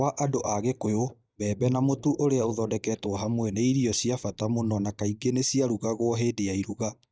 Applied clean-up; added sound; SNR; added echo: neural mask model DeepFilterNet 3.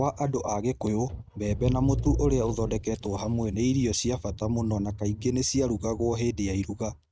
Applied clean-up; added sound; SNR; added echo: neural mask model RNNoise.